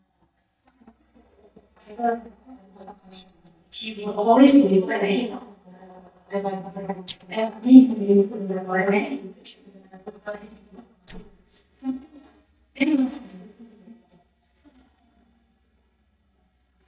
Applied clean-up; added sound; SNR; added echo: neural mask model DeepFilterNet 3.